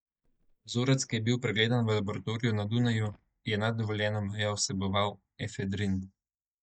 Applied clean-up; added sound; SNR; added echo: neural mask model DeepFilterNet 3.